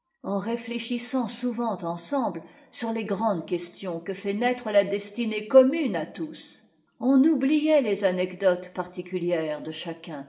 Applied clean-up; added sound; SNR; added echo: none; none; none; reverberation time 1.1 s.